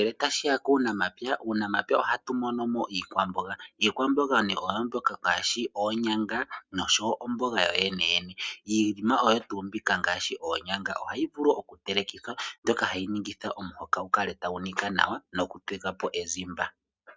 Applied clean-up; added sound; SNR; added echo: none; none; none; none.